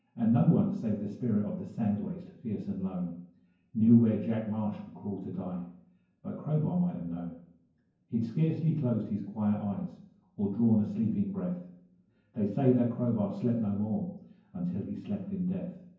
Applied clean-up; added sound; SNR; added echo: none; none; none; reverberation time 0.9 s.